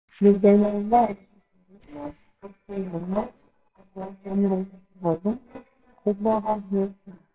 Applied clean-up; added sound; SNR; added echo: neural separator model SepFormer WHAMR!.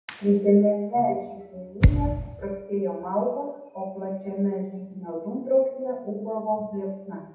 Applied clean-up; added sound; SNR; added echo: none; Thump, thud; -3 dB; reverberation time 0.8 s.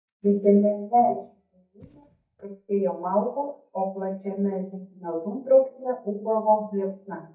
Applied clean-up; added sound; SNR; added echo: neural mask model DeepFilterNet 3.